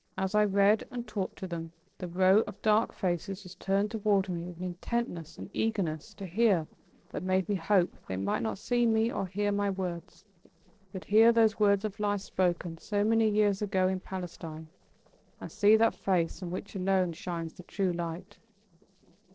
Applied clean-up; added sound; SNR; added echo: neural separator model SepFormer DNS4.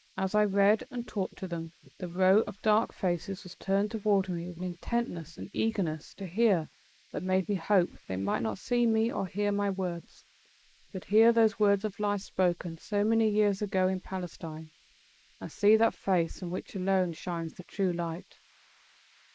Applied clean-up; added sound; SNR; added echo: neural mask model Resemble Enhance denoiser.